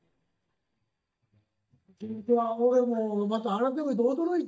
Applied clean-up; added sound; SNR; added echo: neural mask model DeepFilterNet 3.